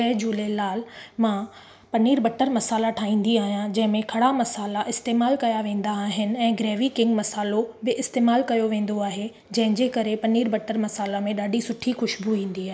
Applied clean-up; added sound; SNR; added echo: none; none; none; none.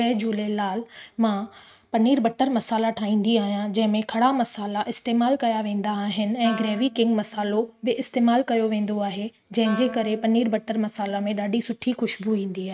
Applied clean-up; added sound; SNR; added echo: neural mask model RNNoise.